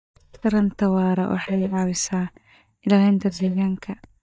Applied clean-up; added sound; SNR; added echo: neural mask model DeepFilterNet 3.